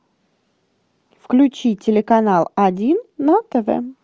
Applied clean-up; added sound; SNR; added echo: none; none; none; none.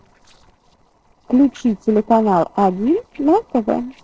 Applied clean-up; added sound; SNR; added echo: neural separator model SepFormer DNS4.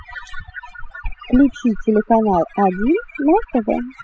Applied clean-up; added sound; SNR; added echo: classical method spectral subtraction.